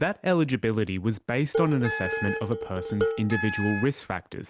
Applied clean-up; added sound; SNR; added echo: none; Wind instrument, woodwind instrument + Dishes, pots, and pans; 4 dB; none.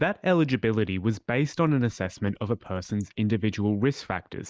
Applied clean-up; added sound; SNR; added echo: neural mask model Resemble Enhance denoiser.